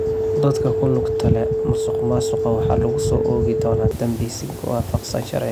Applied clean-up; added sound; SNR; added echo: none; Telephone; 1 dB; none.